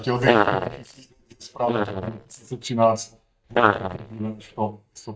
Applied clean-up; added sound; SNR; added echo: neural mask model DeepFilterNet 3.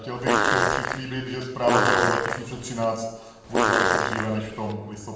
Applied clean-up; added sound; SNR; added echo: none; Fart; -4 dB; reverberation time 0.9 s.